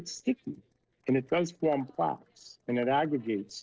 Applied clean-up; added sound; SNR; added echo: neural separator model SepFormer DNS4.